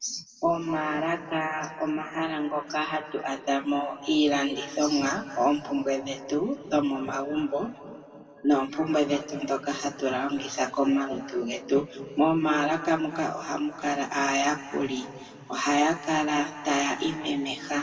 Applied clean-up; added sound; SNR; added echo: none; none; none; reverberation time 2.4 s.